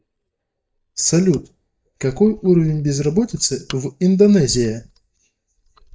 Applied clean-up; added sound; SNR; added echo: neural mask model DeepFilterNet 3.